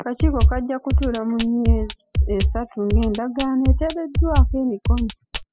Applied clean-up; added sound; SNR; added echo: classical method spectral subtraction.